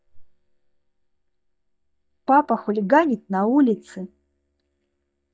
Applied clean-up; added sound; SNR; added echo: neural mask model DeepFilterNet 3.